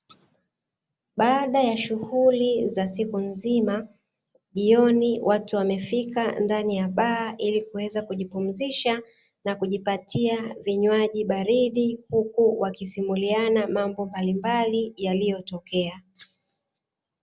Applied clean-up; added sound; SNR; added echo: none; none; none; none.